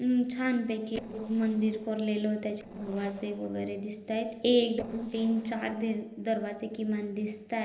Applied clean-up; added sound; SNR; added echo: neural separator model SepFormer DNS4.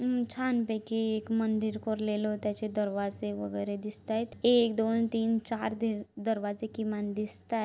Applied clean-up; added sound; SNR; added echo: none; none; none; none.